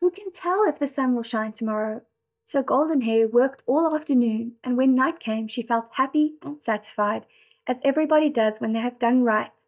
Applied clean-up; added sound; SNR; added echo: neural mask model DeepFilterNet 3.